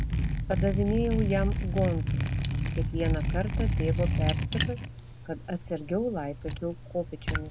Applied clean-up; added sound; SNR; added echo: none; Liquid; -3 dB; none.